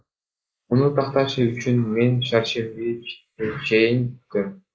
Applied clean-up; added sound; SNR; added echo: neural mask model Resemble Enhance denoiser.